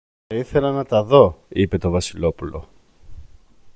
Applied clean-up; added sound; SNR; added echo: none; none; none; none.